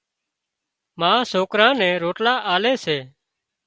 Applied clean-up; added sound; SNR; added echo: none; none; none; none.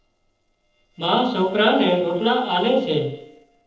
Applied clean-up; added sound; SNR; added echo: neural separator model SepFormer DNS4.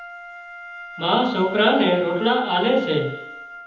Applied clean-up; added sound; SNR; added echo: none; Wind instrument, woodwind instrument; 14 dB; reverberation time 1.1 s.